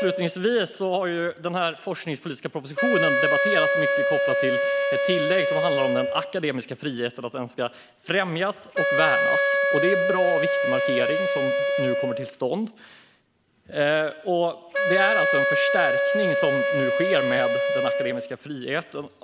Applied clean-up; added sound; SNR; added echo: none; Wind instrument, woodwind instrument; -2 dB; none.